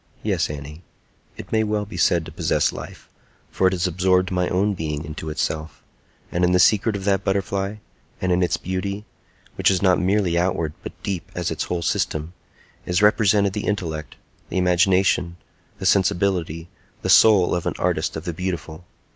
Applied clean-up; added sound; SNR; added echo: none; none; none; none.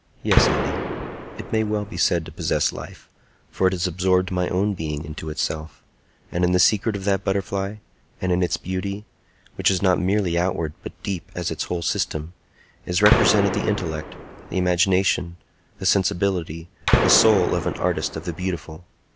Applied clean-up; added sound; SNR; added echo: none; Gunshot, gunfire; 0 dB; none.